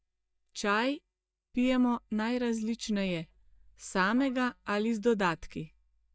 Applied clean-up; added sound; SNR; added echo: neural mask model DeepFilterNet 3.